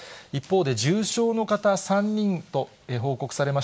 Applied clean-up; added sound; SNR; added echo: none; none; none; none.